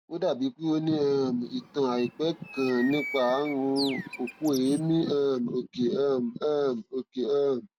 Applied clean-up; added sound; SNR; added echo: none; Bird; 13 dB; none.